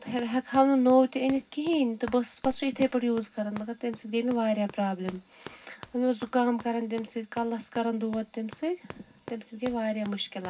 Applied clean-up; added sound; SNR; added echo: none; Run; 19 dB; reverberation time 0.4 s.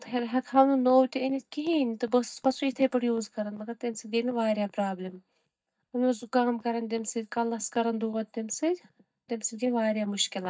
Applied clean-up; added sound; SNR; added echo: neural mask model DeepFilterNet 3.